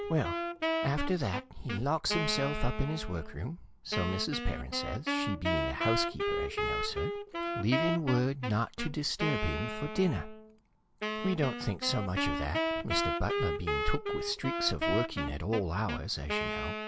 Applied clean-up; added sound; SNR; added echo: none; Wind instrument, woodwind instrument; 2 dB; none.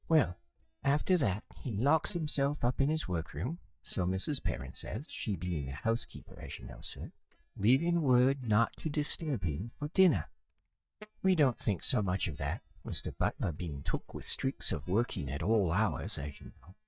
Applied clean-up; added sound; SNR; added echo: neural mask model DeepFilterNet 3.